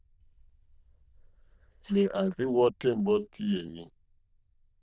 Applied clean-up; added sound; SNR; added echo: neural diffusion model UNIVERSE++.